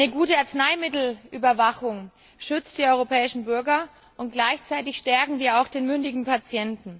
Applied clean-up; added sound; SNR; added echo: none; none; none; none.